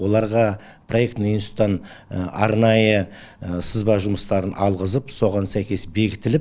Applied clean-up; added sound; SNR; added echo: none; none; none; none.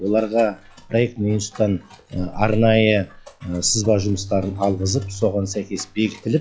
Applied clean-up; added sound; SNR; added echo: classical method log-MMSE.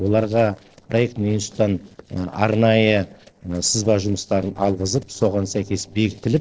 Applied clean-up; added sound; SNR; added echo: neural separator model SepFormer DNS4.